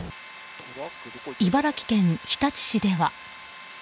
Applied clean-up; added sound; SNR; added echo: none; none; none; none.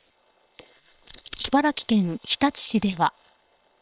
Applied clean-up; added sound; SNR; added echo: neural separator model SepFormer WHAM!.